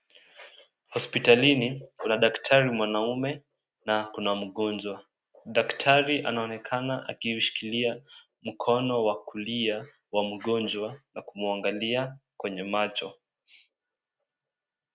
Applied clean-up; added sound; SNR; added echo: none; none; none; none.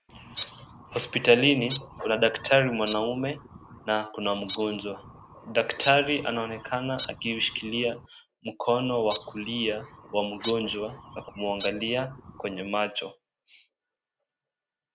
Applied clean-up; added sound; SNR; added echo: none; Bird; 15 dB; none.